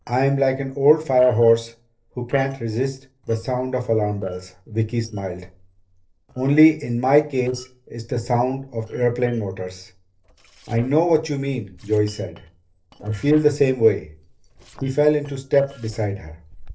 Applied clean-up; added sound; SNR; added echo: neural separator model SepFormer DNS4.